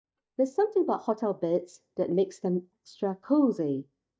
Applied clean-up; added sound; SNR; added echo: neural mask model DeepFilterNet 3.